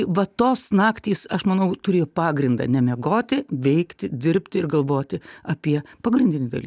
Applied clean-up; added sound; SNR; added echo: none; none; none; none.